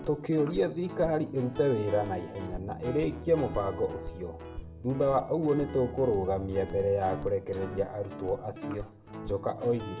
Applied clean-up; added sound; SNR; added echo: none; Guitar; 10 dB; reverberation time 0.5 s.